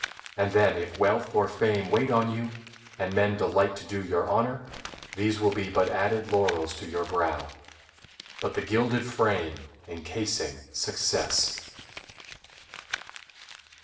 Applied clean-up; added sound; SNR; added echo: none; Crumpling, crinkling; 17 dB; reverberation time 0.8 s.